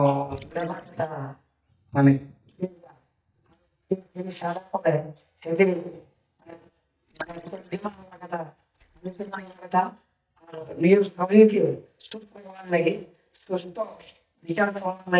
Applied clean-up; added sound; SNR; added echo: neural mask model DeepFilterNet 3.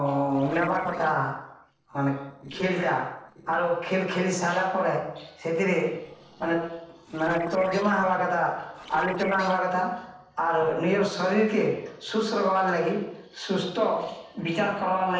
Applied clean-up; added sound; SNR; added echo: neural separator model SepFormer DNS4.